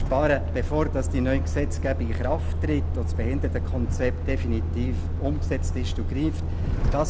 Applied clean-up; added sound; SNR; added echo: none; Truck; -3 dB; none.